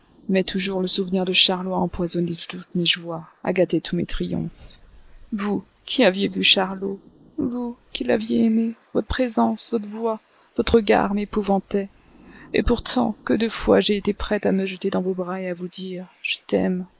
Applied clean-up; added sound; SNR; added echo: neural mask model Resemble Enhance denoiser.